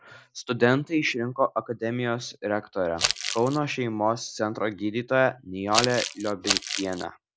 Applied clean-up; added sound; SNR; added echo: none; Crumpling, crinkling; 2 dB; none.